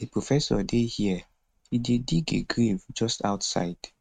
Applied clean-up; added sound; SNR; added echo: neural mask model RNNoise.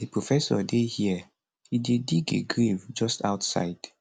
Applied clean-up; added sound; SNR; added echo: none; none; none; none.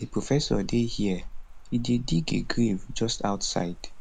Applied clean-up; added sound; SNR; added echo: none; Rain; 8 dB; none.